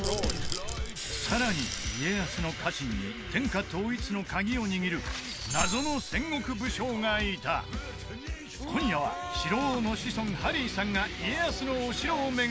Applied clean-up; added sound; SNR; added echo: none; Rattle / Rattle (instrument); 6 dB; none.